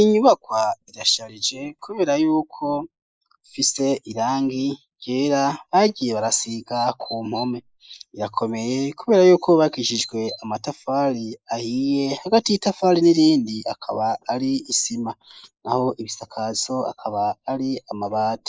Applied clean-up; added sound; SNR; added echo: neural mask model Resemble Enhance denoiser.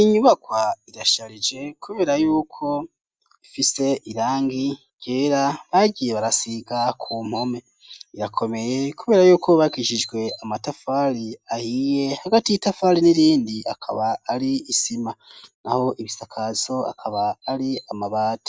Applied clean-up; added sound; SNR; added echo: none; none; none; none.